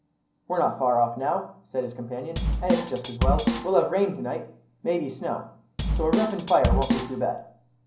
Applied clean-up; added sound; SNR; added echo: none; Drum kit; 0 dB; reverberation time 0.6 s.